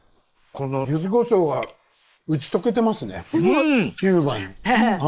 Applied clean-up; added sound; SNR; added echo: neural mask model Resemble Enhance denoiser.